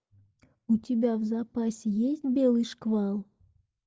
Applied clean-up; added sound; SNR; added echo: none; none; none; none.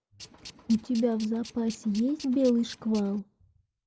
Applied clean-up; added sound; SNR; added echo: none; Tools; 19 dB; none.